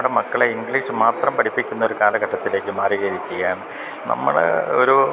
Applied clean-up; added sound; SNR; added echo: none; none; none; none.